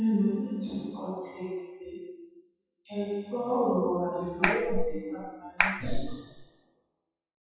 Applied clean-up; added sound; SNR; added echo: classical method WPE with log-MMSE.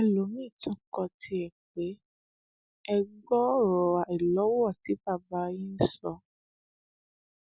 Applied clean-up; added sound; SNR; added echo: none; none; none; none.